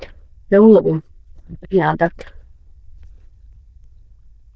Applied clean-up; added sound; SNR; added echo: neural diffusion model UNIVERSE++.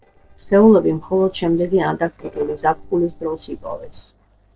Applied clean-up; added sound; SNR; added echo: neural separator model SepFormer DNS4.